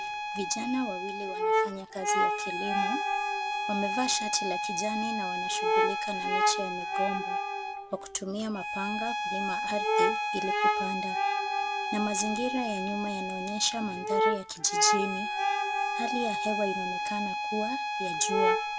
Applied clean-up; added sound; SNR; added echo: none; Bowed string instrument + Brass instrument; -4 dB; none.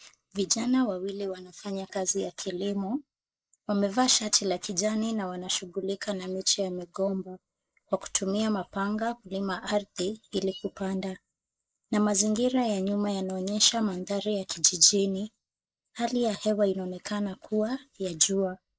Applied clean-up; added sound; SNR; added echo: neural mask model Resemble Enhance denoiser.